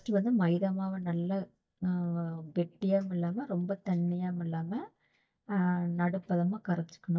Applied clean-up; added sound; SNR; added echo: neural mask model DeepFilterNet 3.